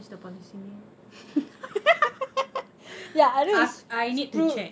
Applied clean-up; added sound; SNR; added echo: none; none; none; none.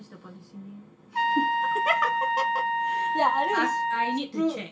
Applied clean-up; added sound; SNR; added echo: none; Trumpet; -4 dB; reverberation time 0.2 s.